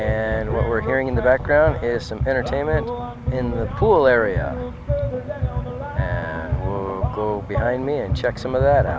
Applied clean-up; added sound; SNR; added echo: none; none; none; none.